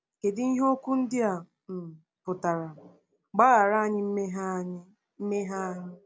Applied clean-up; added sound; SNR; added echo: none; none; none; none.